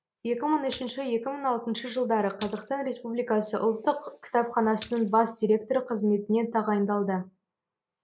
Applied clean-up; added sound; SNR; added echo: none; Splash, splatter; 17 dB; none.